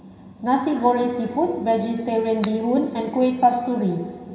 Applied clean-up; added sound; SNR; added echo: none; Shatter; 20 dB; reverberation time 2.6 s.